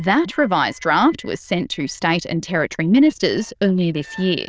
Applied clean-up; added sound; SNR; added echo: neural diffusion model UNIVERSE++.